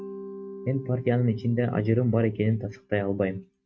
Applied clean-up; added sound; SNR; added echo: neural mask model RNNoise.